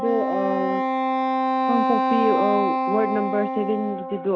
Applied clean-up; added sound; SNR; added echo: none; Wind instrument, woodwind instrument; -2 dB; none.